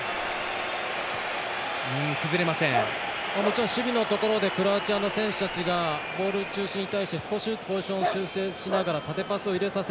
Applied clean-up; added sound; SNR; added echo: none; Dog; 11 dB; none.